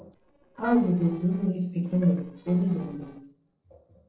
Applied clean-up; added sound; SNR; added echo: neural separator model SepFormer DNS4.